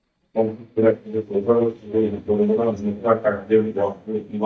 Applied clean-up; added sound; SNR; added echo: neural mask model DeepFilterNet 3.